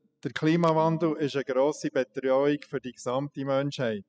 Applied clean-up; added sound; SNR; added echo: classical method spectral subtraction.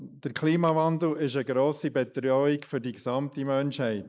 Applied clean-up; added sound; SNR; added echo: neural mask model Resemble Enhance denoiser.